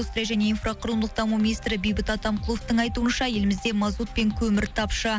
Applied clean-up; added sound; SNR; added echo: none; none; none; none.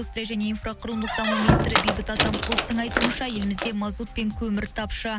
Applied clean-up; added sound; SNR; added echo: none; Squeak; -3 dB; none.